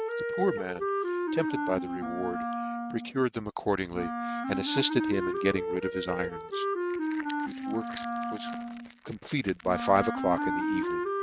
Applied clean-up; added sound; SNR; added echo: neural mask model RNNoise.